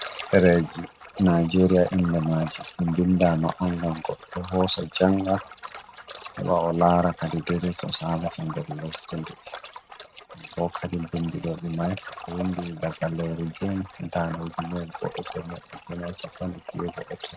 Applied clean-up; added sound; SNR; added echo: neural mask model RNNoise.